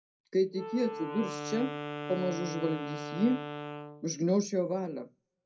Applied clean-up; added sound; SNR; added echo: none; Wind instrument, woodwind instrument; 8 dB; reverberation time 0.2 s.